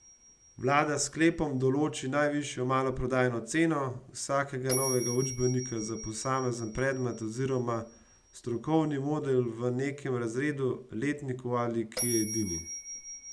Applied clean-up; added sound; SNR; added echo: none; Bell; 9 dB; none.